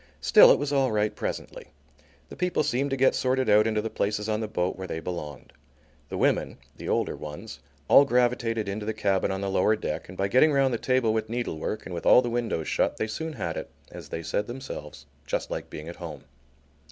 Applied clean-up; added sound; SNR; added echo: none; none; none; none.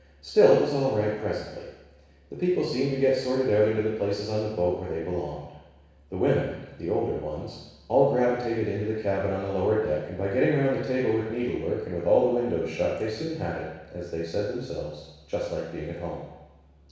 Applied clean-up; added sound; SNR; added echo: none; none; none; reverberation time 1.1 s.